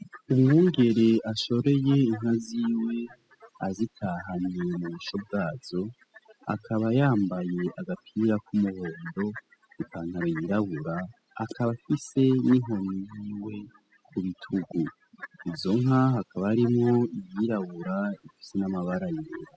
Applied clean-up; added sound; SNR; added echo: classical method spectral subtraction.